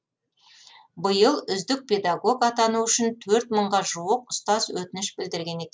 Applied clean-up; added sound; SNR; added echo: none; none; none; none.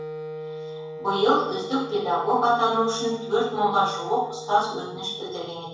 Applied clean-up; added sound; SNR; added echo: none; Wind instrument, woodwind instrument; 11 dB; reverberation time 0.7 s.